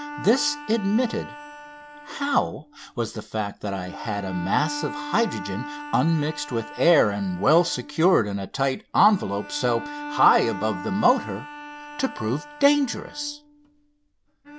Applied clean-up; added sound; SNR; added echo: none; Bowed string instrument; 13 dB; none.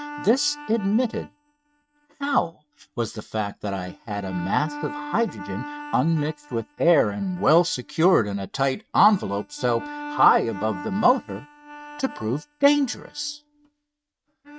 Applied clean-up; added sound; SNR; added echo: neural mask model RNNoise.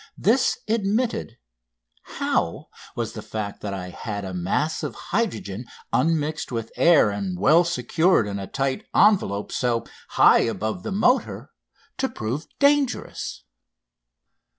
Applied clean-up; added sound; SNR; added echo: none; none; none; none.